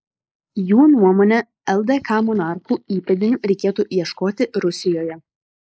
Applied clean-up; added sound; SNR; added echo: neural mask model Resemble Enhance denoiser.